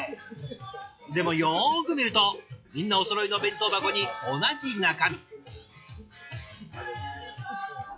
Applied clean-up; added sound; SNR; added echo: classical method log-MMSE.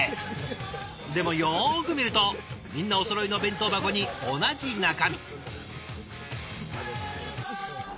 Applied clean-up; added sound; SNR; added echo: none; none; none; none.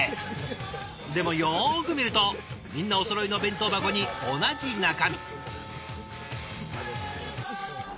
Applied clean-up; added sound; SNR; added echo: none; Church bell / Percussion; 17 dB; none.